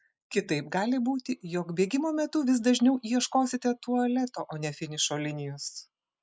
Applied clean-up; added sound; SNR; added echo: none; none; none; none.